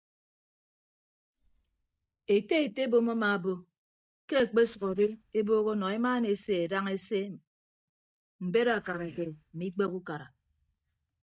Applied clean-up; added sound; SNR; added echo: neural mask model DeepFilterNet 3.